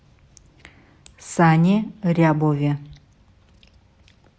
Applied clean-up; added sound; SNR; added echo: none; none; none; none.